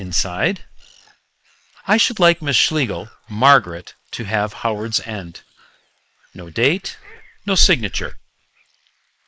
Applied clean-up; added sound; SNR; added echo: neural mask model Resemble Enhance denoiser.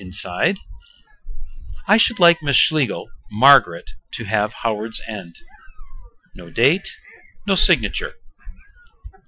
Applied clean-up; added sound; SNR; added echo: classical method Wiener filter.